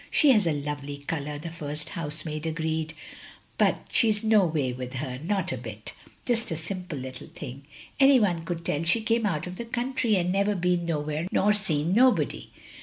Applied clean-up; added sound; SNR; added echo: none; none; none; none.